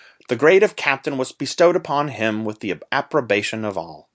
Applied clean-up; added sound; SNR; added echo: none; none; none; none.